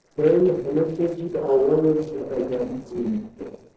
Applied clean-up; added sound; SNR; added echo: neural separator model SepFormer DNS4.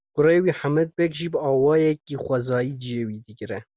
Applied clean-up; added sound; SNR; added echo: none; none; none; none.